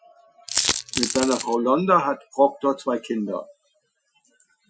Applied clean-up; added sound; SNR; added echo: classical method Wiener filter.